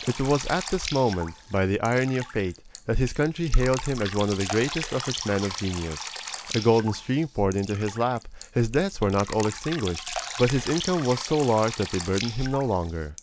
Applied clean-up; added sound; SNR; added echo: none; Drip; 12 dB; none.